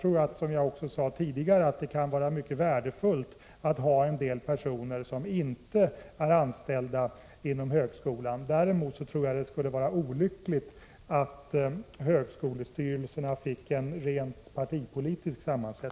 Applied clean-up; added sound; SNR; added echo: none; none; none; none.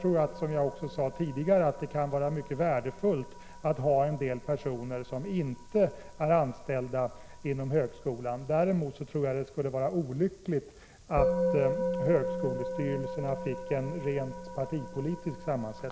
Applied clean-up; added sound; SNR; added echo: none; Musical instrument; 8 dB; none.